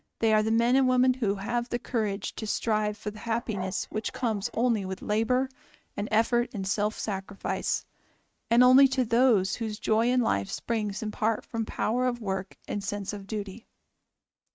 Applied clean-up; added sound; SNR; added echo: neural mask model RNNoise.